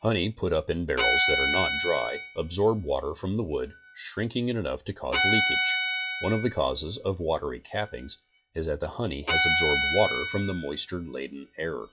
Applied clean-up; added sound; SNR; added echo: classical method log-MMSE.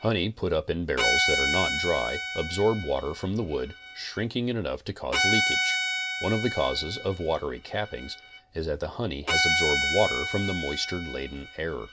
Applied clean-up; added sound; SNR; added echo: none; Bowed string instrument; 1 dB; none.